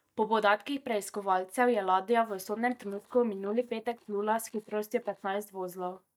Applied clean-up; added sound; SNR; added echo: neural mask model DeepFilterNet 3.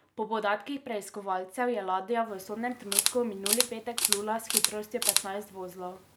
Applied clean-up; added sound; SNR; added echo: none; Camera; -2 dB; none.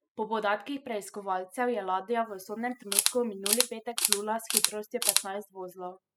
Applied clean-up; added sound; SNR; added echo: classical method spectral subtraction.